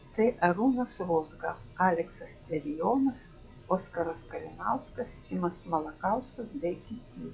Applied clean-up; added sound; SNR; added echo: classical method log-MMSE.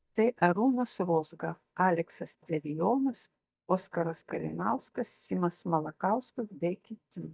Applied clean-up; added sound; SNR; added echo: neural mask model DeepFilterNet 3.